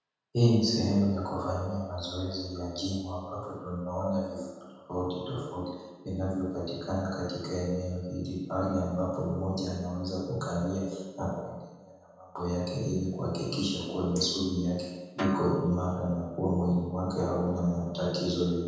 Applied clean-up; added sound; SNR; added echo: none; Snare drum; 11 dB; reverberation time 1.2 s.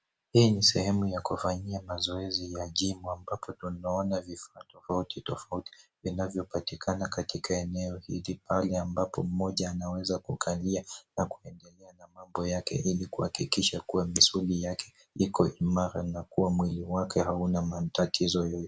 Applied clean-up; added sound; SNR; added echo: none; none; none; none.